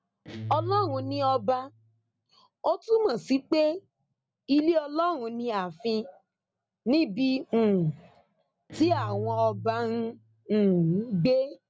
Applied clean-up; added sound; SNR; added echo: none; Guitar; 12 dB; none.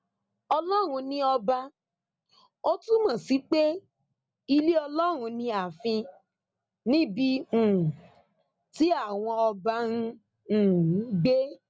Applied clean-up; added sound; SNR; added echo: none; none; none; none.